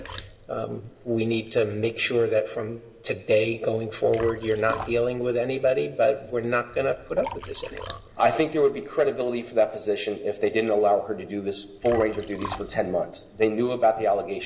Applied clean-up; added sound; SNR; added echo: none; Liquid; 18 dB; reverberation time 1.6 s.